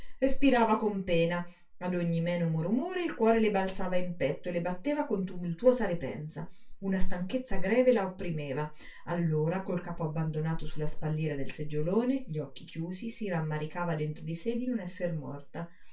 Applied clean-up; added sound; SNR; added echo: none; none; none; reverberation time 0.2 s.